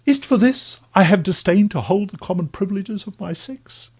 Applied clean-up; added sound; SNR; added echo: none; none; none; none.